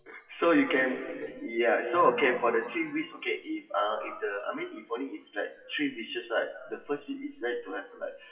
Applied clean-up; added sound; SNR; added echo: classical method WPE with log-MMSE.